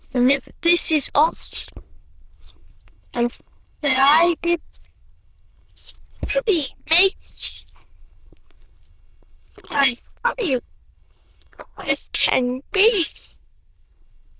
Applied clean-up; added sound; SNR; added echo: neural diffusion model UNIVERSE++.